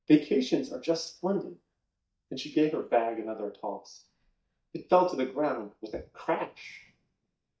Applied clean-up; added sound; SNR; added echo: neural mask model DeepFilterNet 3.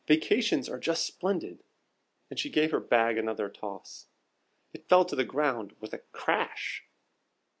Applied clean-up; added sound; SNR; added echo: none; none; none; none.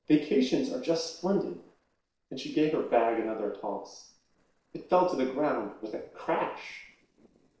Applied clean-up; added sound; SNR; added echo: neural separator model SepFormer DNS4.